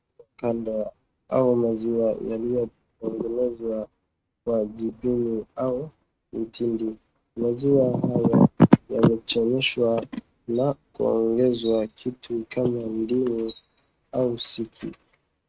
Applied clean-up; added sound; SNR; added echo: neural mask model RNNoise.